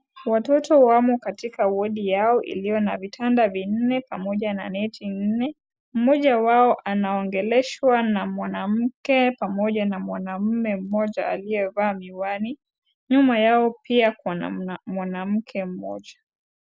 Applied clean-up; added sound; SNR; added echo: none; none; none; none.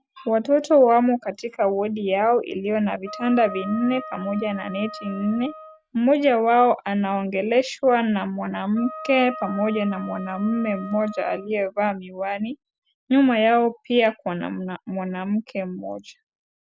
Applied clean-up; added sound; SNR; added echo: none; Wind instrument, woodwind instrument; 14 dB; none.